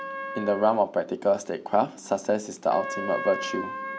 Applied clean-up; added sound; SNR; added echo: none; Trumpet; 10 dB; none.